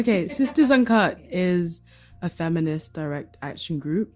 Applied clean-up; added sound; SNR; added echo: none; none; none; none.